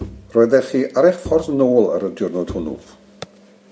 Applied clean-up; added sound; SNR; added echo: none; Bowed string instrument; 19 dB; none.